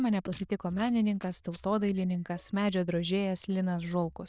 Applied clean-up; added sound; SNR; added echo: neural diffusion model UNIVERSE++.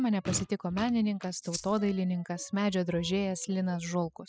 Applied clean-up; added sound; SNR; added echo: classical method spectral subtraction.